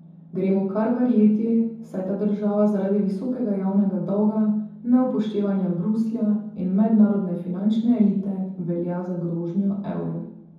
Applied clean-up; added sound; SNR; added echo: none; none; none; reverberation time 0.9 s.